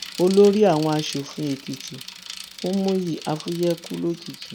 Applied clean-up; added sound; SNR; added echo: none; Bicycle; 16 dB; none.